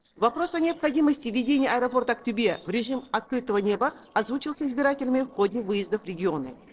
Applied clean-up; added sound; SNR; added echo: neural separator model SepFormer DNS4.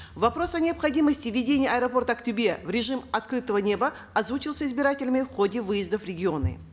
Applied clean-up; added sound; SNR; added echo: none; none; none; none.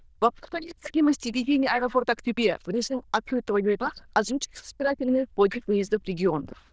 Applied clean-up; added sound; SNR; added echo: neural diffusion model UNIVERSE++.